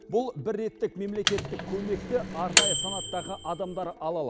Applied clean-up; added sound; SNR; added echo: none; Microwave oven; -2 dB; none.